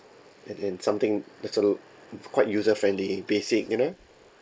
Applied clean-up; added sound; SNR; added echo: neural mask model Resemble Enhance denoiser.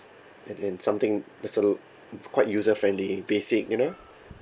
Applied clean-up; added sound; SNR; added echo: none; none; none; none.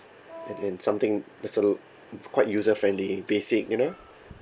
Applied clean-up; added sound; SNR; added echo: none; Wind instrument, woodwind instrument; 17 dB; none.